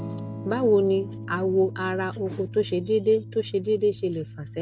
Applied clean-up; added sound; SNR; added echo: none; Electric guitar / Strum; 12 dB; none.